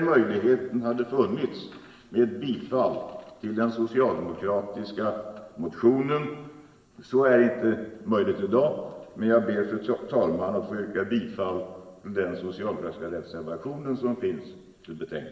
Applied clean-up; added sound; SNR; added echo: none; none; none; reverberation time 1.1 s.